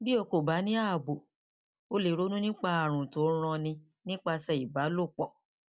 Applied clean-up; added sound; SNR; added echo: none; none; none; none.